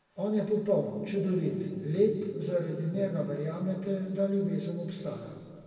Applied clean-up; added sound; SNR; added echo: none; Bass guitar; 17 dB; reverberation time 2.3 s.